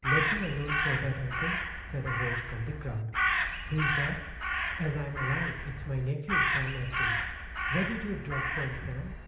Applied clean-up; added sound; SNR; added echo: none; Crow; -2 dB; reverberation time 0.8 s.